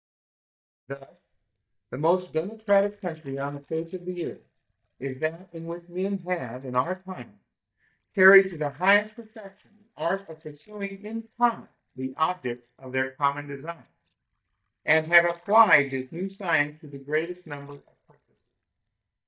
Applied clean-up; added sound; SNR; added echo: neural mask model DeepFilterNet 3.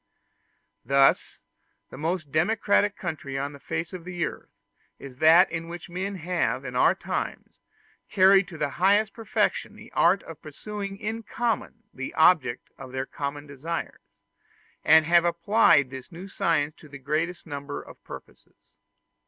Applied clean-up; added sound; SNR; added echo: none; none; none; none.